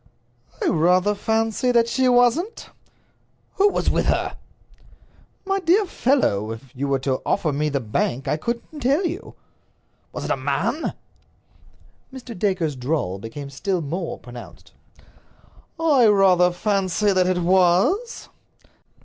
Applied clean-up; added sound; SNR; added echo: none; none; none; none.